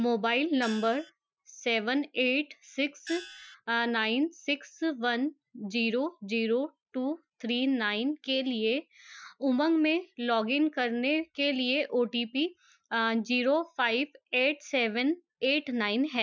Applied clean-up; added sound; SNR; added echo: classical method Wiener filter.